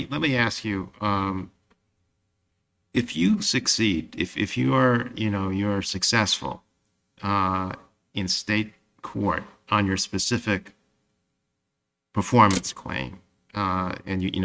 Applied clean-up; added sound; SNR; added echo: neural mask model RNNoise.